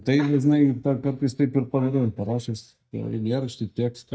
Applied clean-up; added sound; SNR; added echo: neural mask model DeepFilterNet 3.